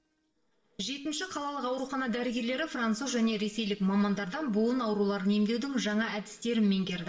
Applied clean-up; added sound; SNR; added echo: neural separator model SepFormer DNS4.